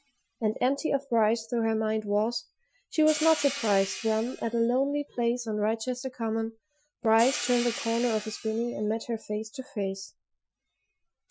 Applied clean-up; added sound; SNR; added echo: classical method Wiener filter.